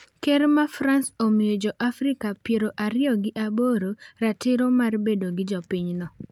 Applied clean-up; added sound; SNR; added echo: none; none; none; none.